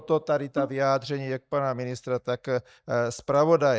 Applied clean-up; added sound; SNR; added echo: neural mask model DeepFilterNet 3.